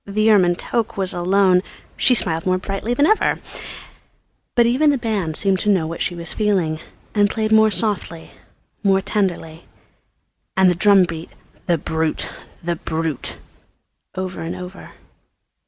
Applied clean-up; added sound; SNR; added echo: none; none; none; none.